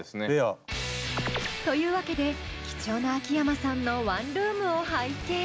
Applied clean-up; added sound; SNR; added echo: none; none; none; none.